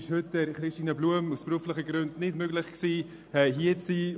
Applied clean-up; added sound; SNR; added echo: none; none; none; none.